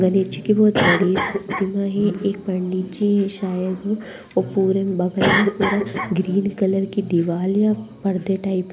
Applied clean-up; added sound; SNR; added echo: none; Cough; 7 dB; none.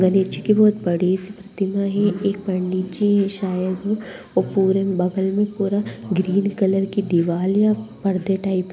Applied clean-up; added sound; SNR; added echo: none; none; none; none.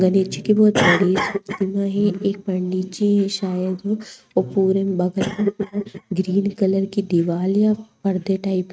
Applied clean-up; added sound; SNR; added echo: neural mask model RNNoise.